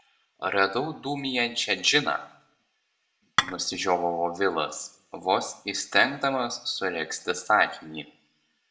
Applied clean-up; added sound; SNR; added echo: none; Dishes, pots, and pans / Chink, clink; -1 dB; reverberation time 0.4 s.